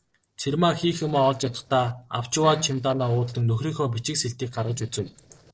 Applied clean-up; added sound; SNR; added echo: neural separator model SepFormer DNS4.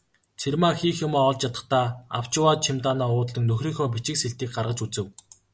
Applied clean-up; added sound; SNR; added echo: none; none; none; none.